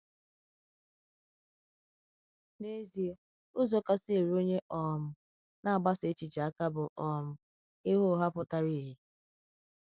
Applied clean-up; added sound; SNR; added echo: none; none; none; none.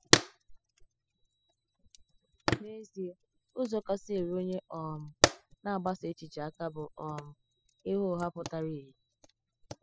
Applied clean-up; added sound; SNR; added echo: classical method spectral subtraction.